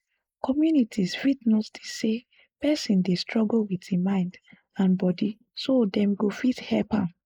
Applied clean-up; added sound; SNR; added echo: neural mask model Resemble Enhance denoiser.